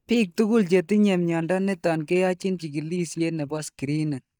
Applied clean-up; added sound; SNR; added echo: neural mask model DeepFilterNet 3.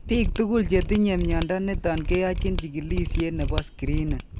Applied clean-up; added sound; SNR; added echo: none; Mechanisms; 2 dB; none.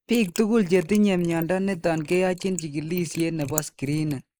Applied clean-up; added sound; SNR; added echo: neural mask model Resemble Enhance denoiser.